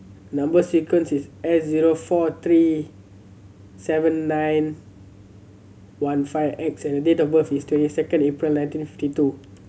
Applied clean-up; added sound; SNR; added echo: none; none; none; none.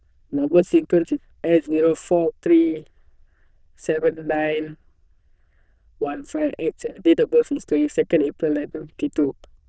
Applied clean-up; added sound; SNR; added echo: neural diffusion model UNIVERSE++.